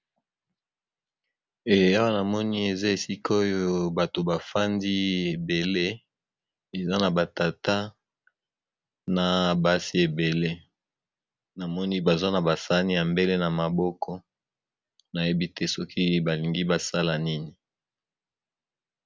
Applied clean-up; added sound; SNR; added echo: none; none; none; none.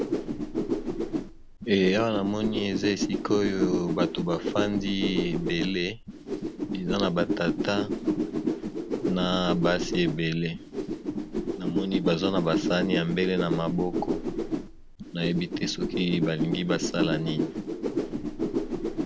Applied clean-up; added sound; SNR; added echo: none; Whoosh, swoosh, swish; 1 dB; none.